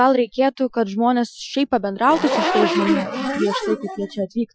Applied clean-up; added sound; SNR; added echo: classical method Wiener filter.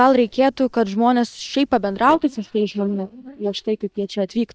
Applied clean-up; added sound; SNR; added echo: neural mask model DeepFilterNet 3.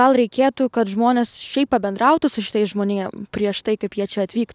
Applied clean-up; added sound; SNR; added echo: none; none; none; none.